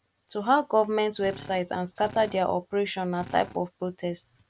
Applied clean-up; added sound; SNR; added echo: none; Drill; 18 dB; none.